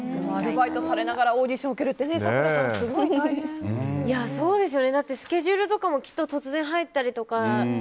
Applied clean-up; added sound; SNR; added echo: none; none; none; none.